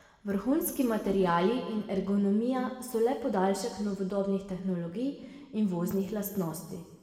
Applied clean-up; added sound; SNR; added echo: none; none; none; reverberation time 1.3 s.